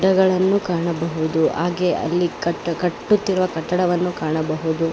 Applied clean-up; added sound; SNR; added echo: none; none; none; none.